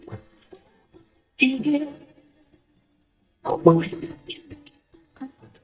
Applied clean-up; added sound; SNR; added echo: neural mask model DeepFilterNet 3.